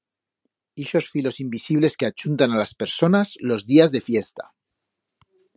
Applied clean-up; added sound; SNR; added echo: none; none; none; none.